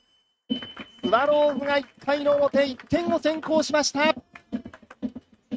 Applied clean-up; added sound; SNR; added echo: neural mask model RNNoise.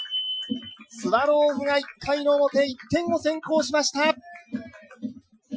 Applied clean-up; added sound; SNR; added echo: classical method Wiener filter.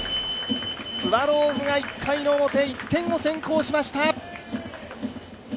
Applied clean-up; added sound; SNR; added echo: none; Applause; 16 dB; none.